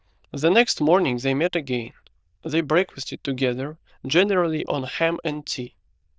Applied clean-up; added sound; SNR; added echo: neural diffusion model UNIVERSE++.